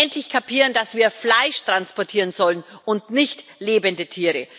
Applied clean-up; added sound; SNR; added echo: none; none; none; none.